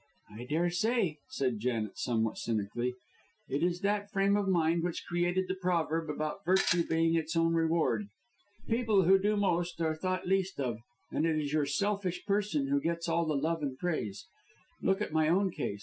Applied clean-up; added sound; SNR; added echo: classical method Wiener filter.